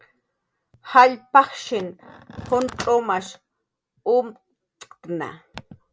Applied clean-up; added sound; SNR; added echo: none; none; none; none.